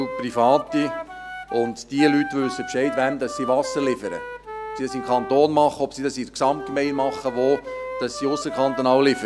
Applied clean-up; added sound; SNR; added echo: none; Wind instrument, woodwind instrument; 10 dB; none.